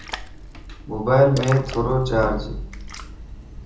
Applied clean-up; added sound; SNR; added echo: none; Splash, splatter; 9 dB; reverberation time 0.6 s.